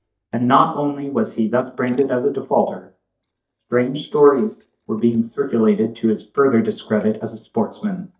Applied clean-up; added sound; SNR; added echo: neural mask model DeepFilterNet 3.